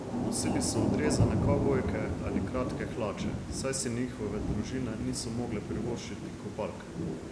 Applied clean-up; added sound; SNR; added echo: none; Thunder / Rain; -2 dB; none.